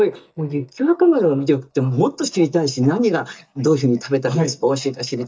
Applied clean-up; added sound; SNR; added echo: neural mask model DeepFilterNet 3.